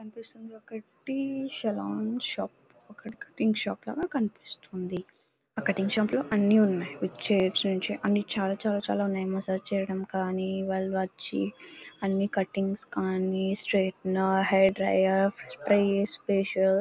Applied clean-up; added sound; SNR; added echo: none; none; none; none.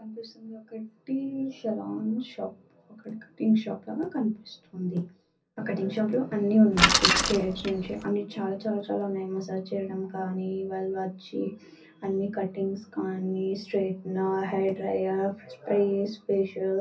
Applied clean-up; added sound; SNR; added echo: none; Bicycle; -4 dB; reverberation time 0.3 s.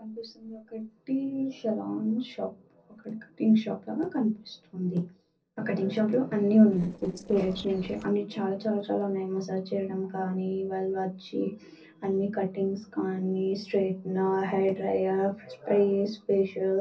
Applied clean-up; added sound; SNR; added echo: neural separator model SepFormer DNS4.